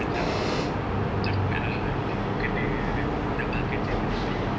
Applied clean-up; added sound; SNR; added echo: none; none; none; none.